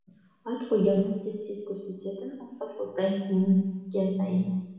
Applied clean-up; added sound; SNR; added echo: none; none; none; reverberation time 1.2 s.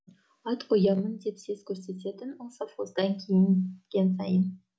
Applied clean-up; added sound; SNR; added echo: none; none; none; none.